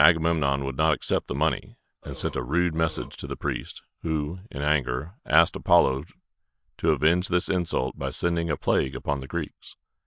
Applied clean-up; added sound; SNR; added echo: neural mask model DeepFilterNet 3.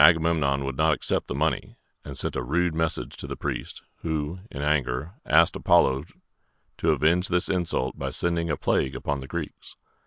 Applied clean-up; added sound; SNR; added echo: none; none; none; none.